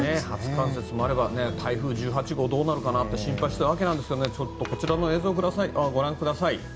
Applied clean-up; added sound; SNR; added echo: none; none; none; none.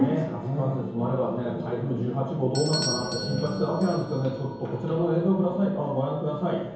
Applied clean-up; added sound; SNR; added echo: none; Bell / Doorbell; 14 dB; reverberation time 1.0 s.